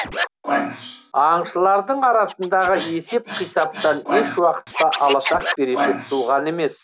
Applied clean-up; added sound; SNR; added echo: none; Scratching (performance technique); 7 dB; none.